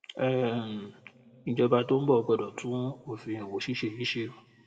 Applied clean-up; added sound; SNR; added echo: none; none; none; reverberation time 1.8 s.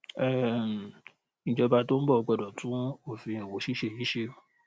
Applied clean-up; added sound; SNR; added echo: none; none; none; none.